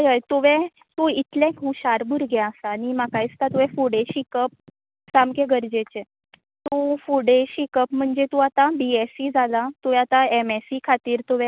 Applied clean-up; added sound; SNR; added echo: none; none; none; none.